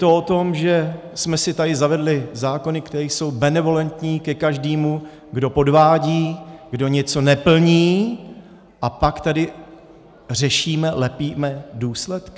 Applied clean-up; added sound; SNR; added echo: none; none; none; none.